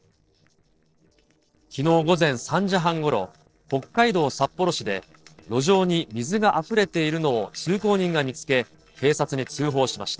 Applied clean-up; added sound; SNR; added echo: neural separator model SepFormer DNS4.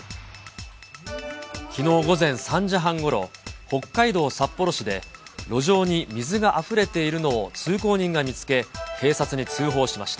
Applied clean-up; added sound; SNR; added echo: none; none; none; none.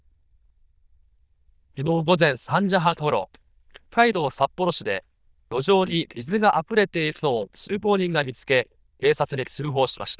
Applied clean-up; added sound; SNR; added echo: neural diffusion model UNIVERSE++.